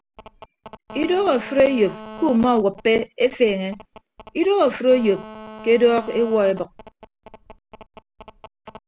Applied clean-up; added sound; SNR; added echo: none; Telephone; 18 dB; none.